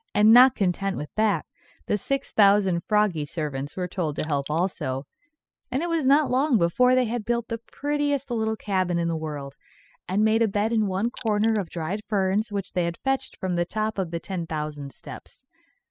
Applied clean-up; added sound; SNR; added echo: classical method spectral subtraction.